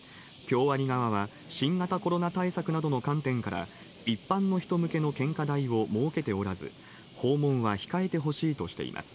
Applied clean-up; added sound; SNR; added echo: none; none; none; none.